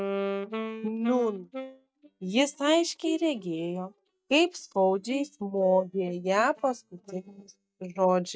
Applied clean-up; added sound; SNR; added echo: neural mask model DeepFilterNet 3.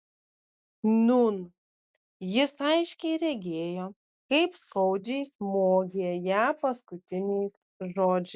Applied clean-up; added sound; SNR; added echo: none; none; none; none.